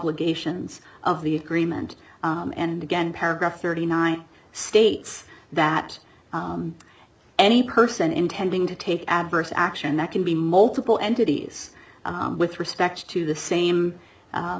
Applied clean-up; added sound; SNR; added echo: none; none; none; none.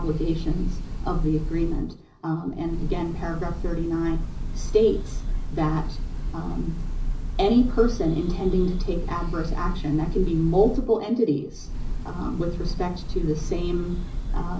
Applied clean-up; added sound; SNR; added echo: none; Bird / Breathing; 2 dB; reverberation time 0.5 s.